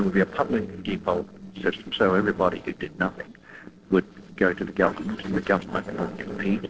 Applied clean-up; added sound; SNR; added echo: neural separator model SepFormer DNS4.